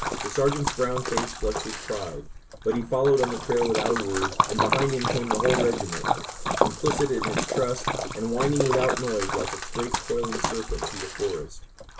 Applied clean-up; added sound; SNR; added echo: none; Splash, splatter; 1 dB; reverberation time 0.1 s.